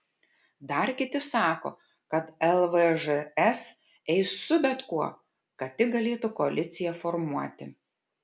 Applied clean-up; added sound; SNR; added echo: none; none; none; none.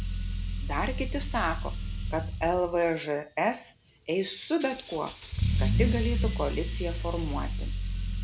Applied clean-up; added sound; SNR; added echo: none; Engine starting / Accelerating, revving, vroom / Car; -1 dB; none.